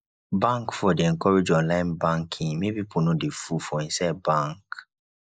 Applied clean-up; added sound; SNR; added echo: neural mask model Resemble Enhance denoiser.